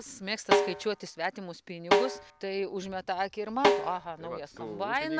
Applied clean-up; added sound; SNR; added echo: none; Snare drum; -3 dB; none.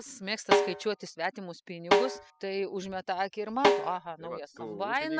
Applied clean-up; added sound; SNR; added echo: classical method spectral subtraction.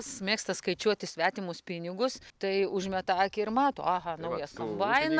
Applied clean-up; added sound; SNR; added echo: none; none; none; none.